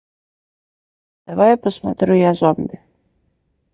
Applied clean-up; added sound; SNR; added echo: neural mask model DeepFilterNet 3.